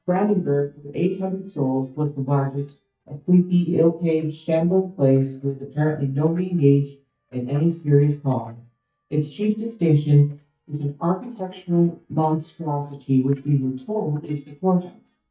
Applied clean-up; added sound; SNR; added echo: neural mask model DeepFilterNet 3.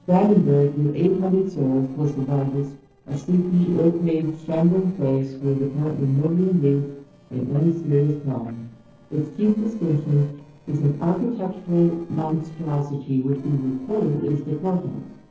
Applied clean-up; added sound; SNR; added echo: neural separator model SepFormer DNS4.